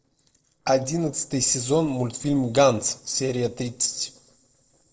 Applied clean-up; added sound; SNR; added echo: neural separator model SepFormer DNS4.